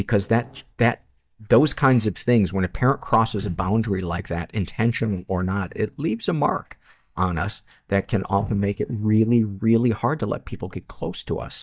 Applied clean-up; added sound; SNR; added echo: neural mask model DeepFilterNet 3.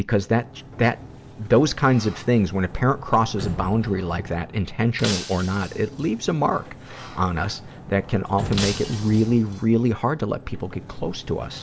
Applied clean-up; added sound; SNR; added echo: none; Shatter + Sliding door; 13 dB; none.